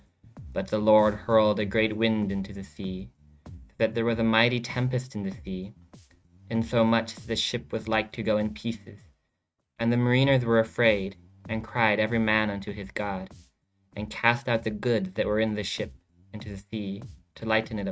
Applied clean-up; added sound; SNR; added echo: neural mask model RNNoise.